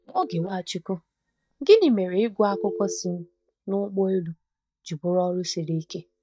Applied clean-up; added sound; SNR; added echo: neural mask model DeepFilterNet 3.